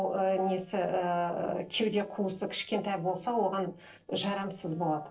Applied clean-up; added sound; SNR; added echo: neural separator model SepFormer DNS4.